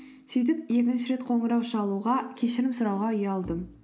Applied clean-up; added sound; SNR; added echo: none; none; none; none.